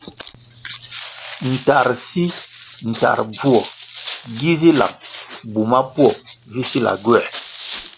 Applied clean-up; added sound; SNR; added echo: none; Walk, footsteps; 10 dB; none.